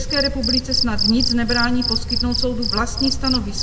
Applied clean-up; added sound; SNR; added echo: none; Cricket; -1 dB; reverberation time 1.8 s.